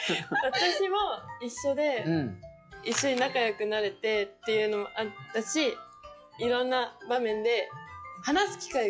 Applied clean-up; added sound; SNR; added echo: classical method log-MMSE.